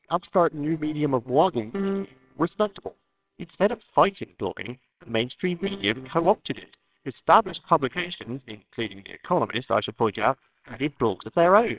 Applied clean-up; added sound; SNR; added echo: neural separator model SepFormer WHAMR!.